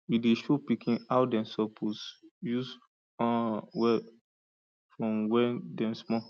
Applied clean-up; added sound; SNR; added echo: none; none; none; none.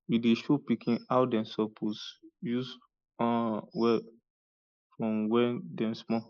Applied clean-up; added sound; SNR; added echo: neural mask model Resemble Enhance denoiser.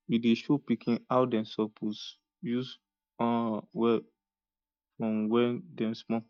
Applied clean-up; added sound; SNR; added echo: neural mask model DeepFilterNet 3.